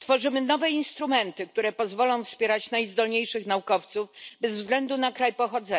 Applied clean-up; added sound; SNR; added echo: none; none; none; none.